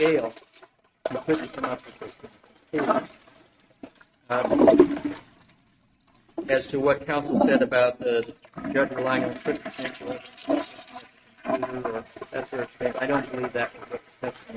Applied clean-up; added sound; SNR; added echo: neural mask model RNNoise.